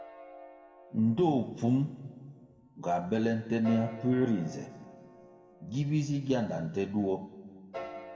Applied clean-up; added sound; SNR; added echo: none; Piano; 17 dB; reverberation time 1.7 s.